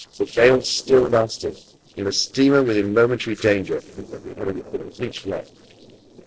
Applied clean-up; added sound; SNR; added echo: neural separator model SepFormer DNS4.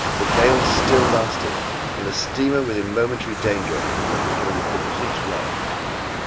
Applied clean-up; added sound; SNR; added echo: none; Waves, surf; -2 dB; none.